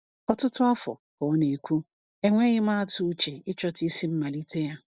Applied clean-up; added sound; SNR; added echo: none; none; none; none.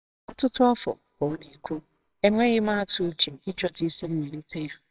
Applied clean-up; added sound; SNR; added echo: neural separator model SepFormer WHAMR!.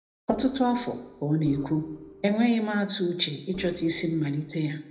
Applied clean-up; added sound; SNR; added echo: none; Organ; 17 dB; reverberation time 0.7 s.